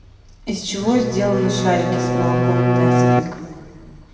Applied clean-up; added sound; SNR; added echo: none; Bowed string instrument; -3 dB; reverberation time 2.4 s.